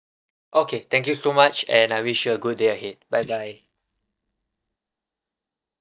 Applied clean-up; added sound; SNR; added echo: neural mask model DeepFilterNet 3.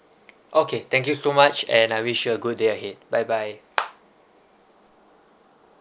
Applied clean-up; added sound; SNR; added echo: none; none; none; none.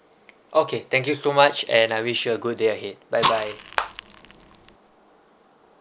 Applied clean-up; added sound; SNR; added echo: none; Fire; 5 dB; none.